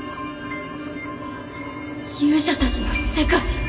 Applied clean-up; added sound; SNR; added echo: none; none; none; reverberation time 2.3 s.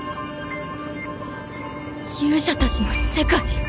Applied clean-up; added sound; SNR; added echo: none; none; none; none.